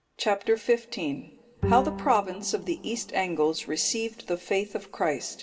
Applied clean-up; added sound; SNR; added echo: none; Bowed string instrument; 9 dB; reverberation time 1.9 s.